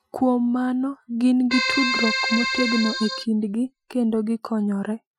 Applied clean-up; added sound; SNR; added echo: classical method Wiener filter.